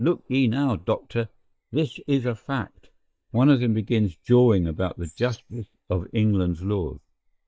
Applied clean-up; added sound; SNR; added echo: neural mask model DeepFilterNet 3.